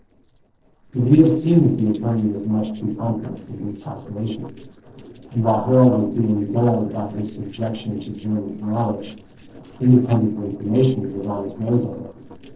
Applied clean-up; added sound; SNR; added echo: neural separator model SepFormer DNS4.